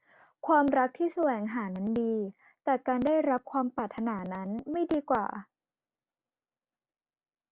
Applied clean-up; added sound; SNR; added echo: none; none; none; none.